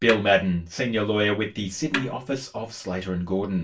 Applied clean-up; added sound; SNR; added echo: none; Snare drum; 12 dB; reverberation time 0.2 s.